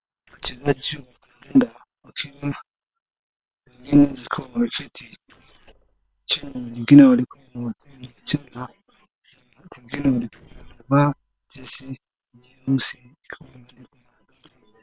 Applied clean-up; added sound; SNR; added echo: neural separator model SepFormer WHAM!.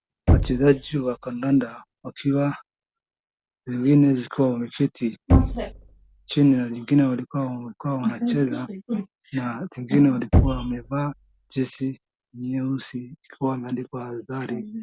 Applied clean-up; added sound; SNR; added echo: none; Knock; 5 dB; none.